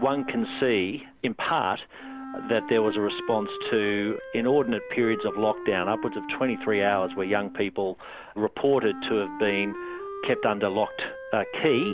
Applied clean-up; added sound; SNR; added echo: none; Wind instrument, woodwind instrument; 11 dB; none.